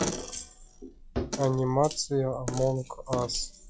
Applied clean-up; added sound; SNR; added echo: classical method log-MMSE.